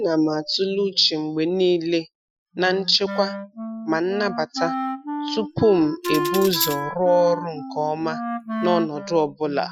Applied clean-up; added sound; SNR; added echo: classical method Wiener filter.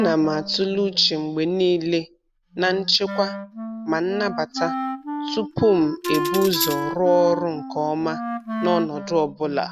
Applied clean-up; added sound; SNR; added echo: none; Wind instrument, woodwind instrument + Tambourine; 7 dB; none.